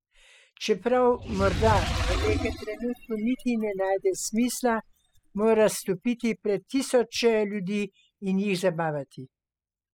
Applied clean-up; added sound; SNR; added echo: classical method spectral subtraction.